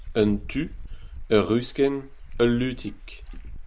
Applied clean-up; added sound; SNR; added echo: none; Bird / Dog; 11 dB; none.